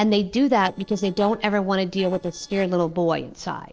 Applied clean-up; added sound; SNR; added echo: neural separator model SepFormer DNS4.